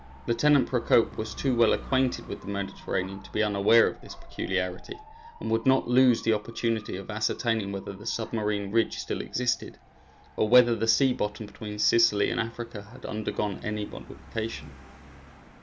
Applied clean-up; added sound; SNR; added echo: none; Motorcycle / Dog; 19 dB; none.